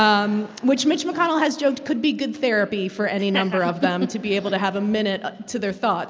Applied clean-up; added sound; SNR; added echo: none; none; none; none.